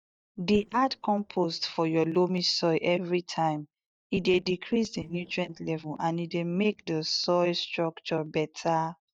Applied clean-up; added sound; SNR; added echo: neural mask model DeepFilterNet 3.